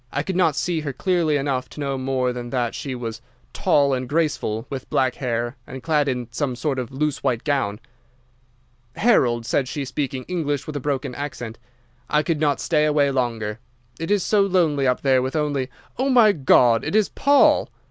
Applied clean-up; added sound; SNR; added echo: none; none; none; none.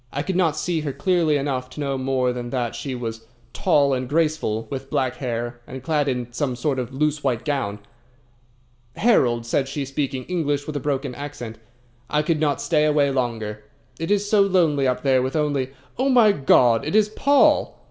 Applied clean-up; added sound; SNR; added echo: none; none; none; reverberation time 0.5 s.